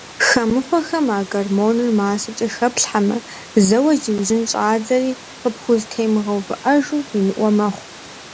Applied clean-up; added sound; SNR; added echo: none; Water; 19 dB; none.